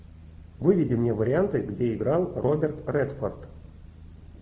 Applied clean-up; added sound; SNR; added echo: none; none; none; none.